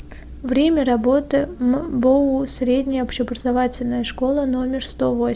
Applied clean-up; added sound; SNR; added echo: none; none; none; none.